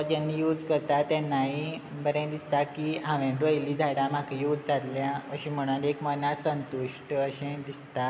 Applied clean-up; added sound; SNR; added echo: none; none; none; none.